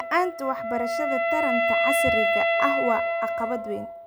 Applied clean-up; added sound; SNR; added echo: none; Wind instrument, woodwind instrument; -4 dB; none.